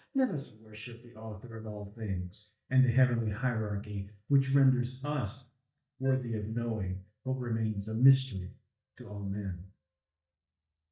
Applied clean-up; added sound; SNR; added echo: neural mask model DeepFilterNet 3.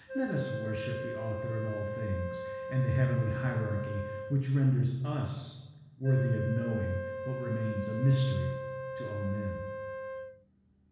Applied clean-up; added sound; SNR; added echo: none; Wind instrument, woodwind instrument; 7 dB; reverberation time 1.1 s.